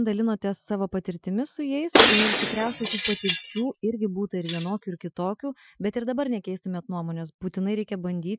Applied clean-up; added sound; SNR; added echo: classical method Wiener filter.